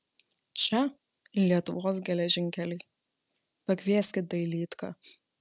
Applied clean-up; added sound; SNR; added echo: none; none; none; none.